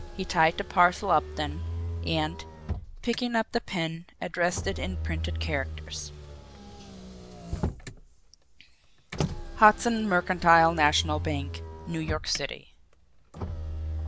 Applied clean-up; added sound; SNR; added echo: none; Motor vehicle (road); 7 dB; none.